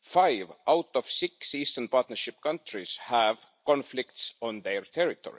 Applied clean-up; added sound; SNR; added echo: none; none; none; none.